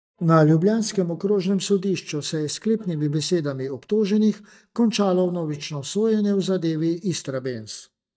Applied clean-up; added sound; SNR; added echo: neural mask model DeepFilterNet 3.